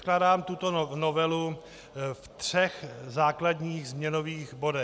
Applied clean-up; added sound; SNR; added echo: none; none; none; none.